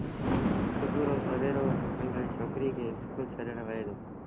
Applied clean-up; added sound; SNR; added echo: none; Thunder; -3 dB; none.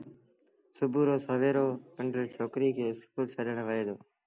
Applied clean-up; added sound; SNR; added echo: none; none; none; none.